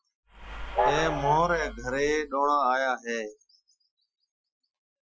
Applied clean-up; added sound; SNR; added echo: classical method Wiener filter.